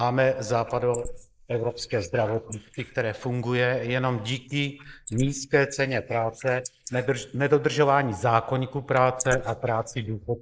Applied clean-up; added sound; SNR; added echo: neural mask model Resemble Enhance denoiser.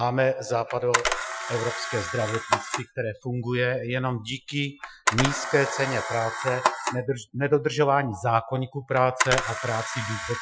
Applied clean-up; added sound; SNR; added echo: classical method Wiener filter.